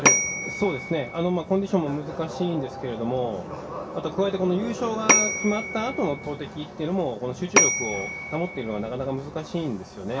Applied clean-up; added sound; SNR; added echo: none; Bell / Telephone; 0 dB; reverberation time 0.2 s.